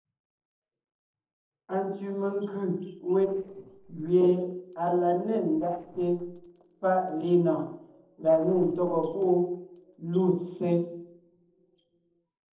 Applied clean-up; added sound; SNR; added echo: neural separator model SepFormer DNS4.